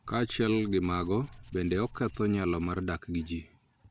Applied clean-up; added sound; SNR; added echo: none; Tools; 18 dB; none.